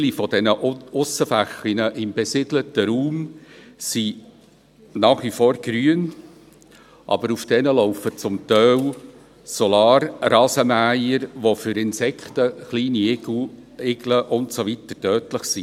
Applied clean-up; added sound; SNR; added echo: none; none; none; none.